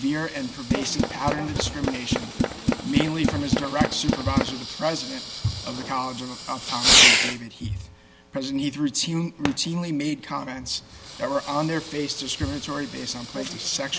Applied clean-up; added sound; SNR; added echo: none; Tools + Fireworks; -2 dB; none.